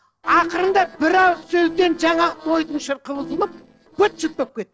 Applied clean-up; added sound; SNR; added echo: neural separator model SepFormer DNS4.